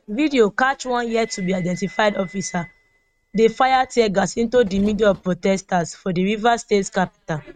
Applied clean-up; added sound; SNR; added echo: neural mask model RNNoise.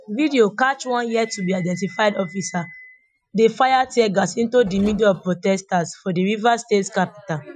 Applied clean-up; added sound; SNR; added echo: classical method Wiener filter.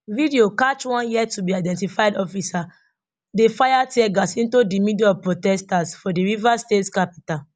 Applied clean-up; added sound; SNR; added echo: none; none; none; none.